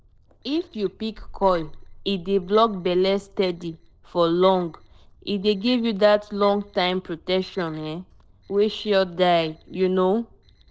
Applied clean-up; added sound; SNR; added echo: neural separator model SepFormer DNS4.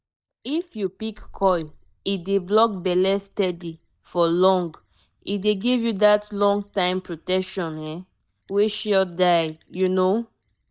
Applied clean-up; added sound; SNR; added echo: neural mask model DeepFilterNet 3.